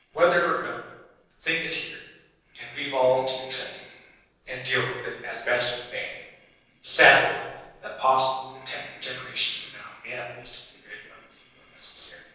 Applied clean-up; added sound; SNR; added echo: neural separator model SepFormer DNS4.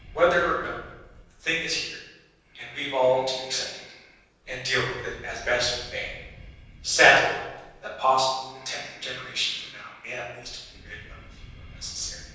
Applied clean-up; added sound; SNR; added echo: none; Breathing; 20 dB; reverberation time 1.1 s.